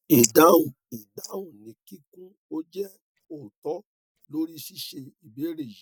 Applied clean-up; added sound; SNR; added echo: neural mask model DeepFilterNet 3.